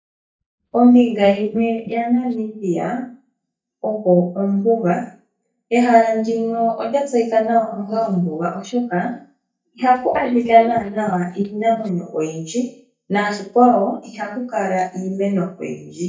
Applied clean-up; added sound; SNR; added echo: neural mask model DeepFilterNet 3.